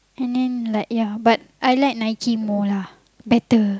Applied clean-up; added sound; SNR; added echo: none; none; none; none.